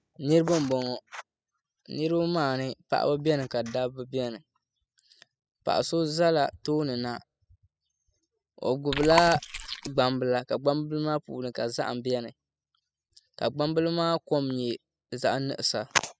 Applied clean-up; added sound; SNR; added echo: classical method spectral subtraction.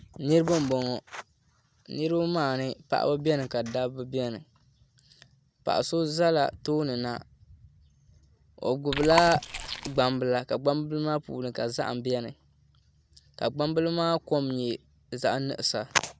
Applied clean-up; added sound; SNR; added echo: none; Chewing, mastication; 4 dB; none.